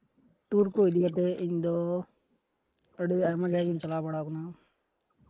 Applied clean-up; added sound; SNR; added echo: neural mask model Resemble Enhance denoiser.